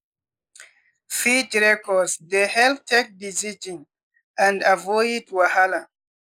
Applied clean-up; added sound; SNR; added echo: neural mask model Resemble Enhance denoiser.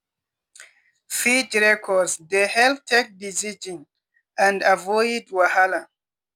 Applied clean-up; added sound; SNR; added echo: none; none; none; none.